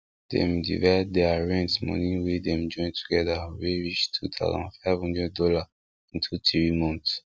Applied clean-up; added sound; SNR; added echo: none; none; none; none.